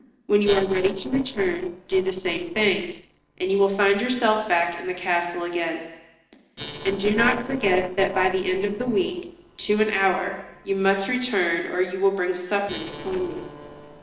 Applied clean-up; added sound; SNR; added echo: neural separator model SepFormer DNS4.